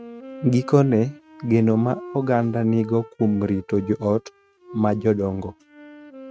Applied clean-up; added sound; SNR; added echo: neural mask model RNNoise.